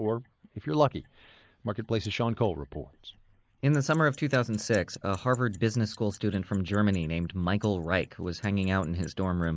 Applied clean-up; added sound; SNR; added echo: neural mask model Resemble Enhance denoiser.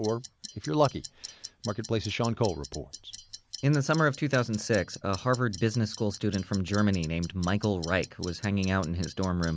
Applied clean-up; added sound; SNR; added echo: none; Clock; 17 dB; none.